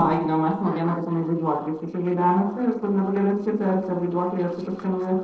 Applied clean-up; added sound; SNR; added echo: neural separator model SepFormer DNS4.